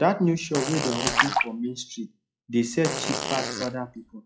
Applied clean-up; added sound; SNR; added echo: classical method log-MMSE.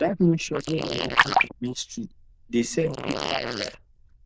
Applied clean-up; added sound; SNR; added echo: neural diffusion model UNIVERSE++.